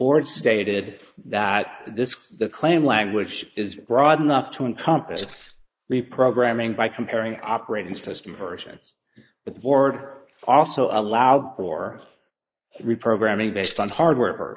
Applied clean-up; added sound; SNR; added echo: neural mask model Resemble Enhance denoiser.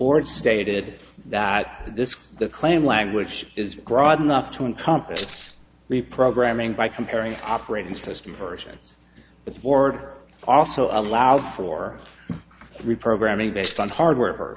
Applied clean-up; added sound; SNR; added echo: none; Tambourine; 14 dB; none.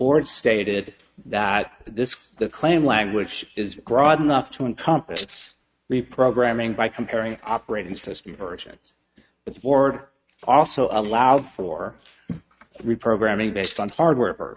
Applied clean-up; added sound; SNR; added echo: neural mask model RNNoise.